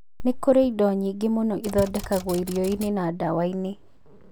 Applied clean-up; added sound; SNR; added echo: none; Typewriter; 17 dB; none.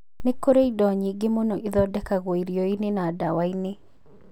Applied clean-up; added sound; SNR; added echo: none; none; none; none.